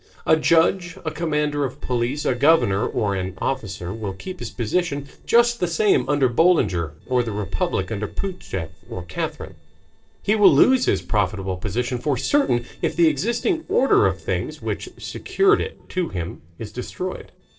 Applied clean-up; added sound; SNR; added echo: neural separator model SepFormer DNS4.